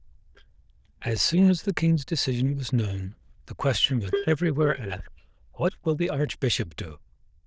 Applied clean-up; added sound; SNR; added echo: neural diffusion model UNIVERSE++.